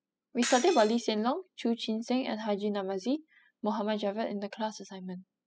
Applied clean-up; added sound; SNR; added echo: classical method spectral subtraction.